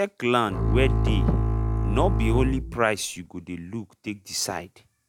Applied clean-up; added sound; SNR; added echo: none; Bowed string instrument; -4 dB; none.